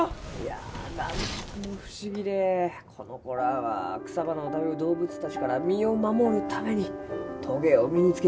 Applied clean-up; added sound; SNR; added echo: none; none; none; none.